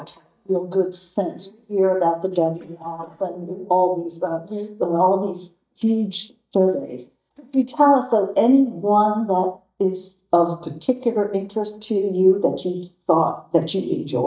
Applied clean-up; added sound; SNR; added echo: neural mask model DeepFilterNet 3.